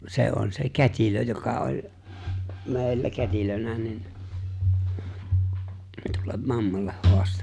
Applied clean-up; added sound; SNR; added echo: none; none; none; none.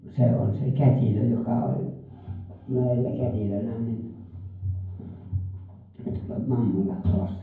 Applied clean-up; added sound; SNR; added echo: none; none; none; reverberation time 0.9 s.